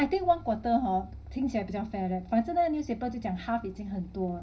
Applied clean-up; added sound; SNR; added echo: none; Mechanical fan; 20 dB; reverberation time 0.5 s.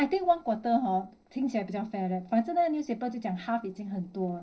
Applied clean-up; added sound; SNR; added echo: neural separator model SepFormer DNS4.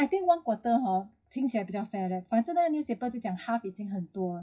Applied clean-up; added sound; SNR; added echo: classical method WPE with log-MMSE.